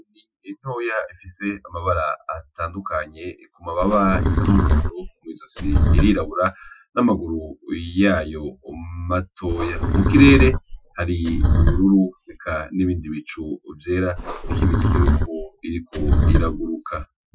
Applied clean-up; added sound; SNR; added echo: classical method Wiener filter.